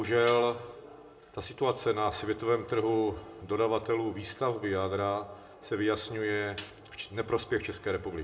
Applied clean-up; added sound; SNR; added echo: none; Snare drum; 20 dB; reverberation time 0.6 s.